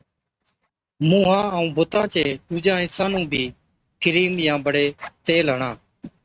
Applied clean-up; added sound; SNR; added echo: neural mask model RNNoise.